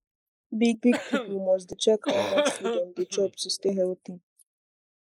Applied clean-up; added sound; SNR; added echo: neural mask model Resemble Enhance denoiser.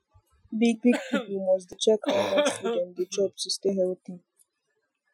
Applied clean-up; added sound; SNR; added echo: classical method Wiener filter.